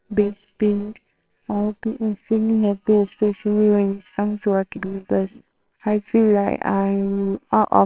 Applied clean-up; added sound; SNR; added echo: neural separator model SepFormer WHAMR!.